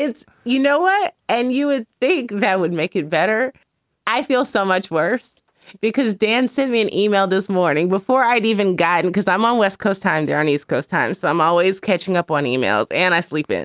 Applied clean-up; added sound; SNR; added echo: none; none; none; none.